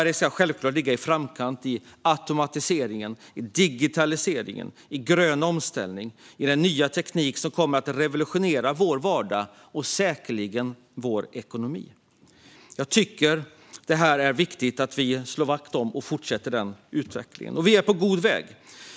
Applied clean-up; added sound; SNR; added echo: none; none; none; none.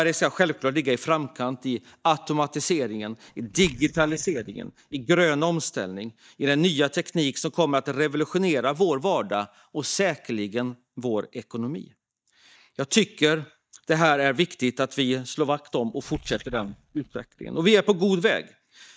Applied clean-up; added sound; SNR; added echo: neural mask model DeepFilterNet 3.